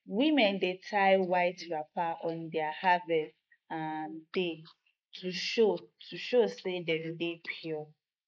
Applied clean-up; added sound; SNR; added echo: neural mask model Resemble Enhance denoiser.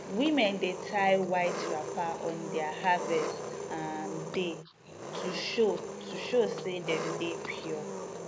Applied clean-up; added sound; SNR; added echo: none; Engine; 6 dB; none.